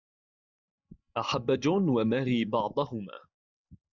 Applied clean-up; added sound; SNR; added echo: neural mask model DeepFilterNet 3.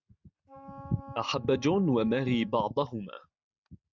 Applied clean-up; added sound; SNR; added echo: neural mask model RNNoise.